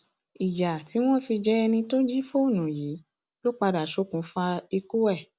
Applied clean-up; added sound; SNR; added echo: none; none; none; none.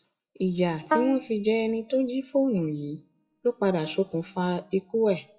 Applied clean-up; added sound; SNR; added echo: classical method WPE with log-MMSE.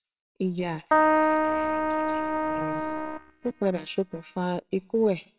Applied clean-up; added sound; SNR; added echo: neural separator model SepFormer WHAMR!.